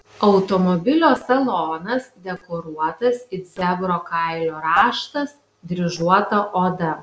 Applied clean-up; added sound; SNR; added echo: neural separator model SepFormer DNS4.